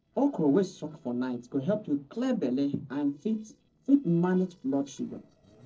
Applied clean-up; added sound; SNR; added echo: neural separator model SepFormer DNS4.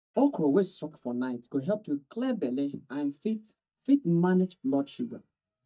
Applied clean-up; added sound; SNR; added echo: neural mask model DeepFilterNet 3.